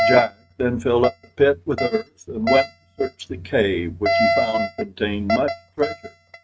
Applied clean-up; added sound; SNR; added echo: neural mask model RNNoise.